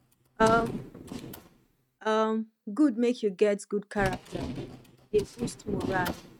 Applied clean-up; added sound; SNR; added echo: neural mask model RNNoise.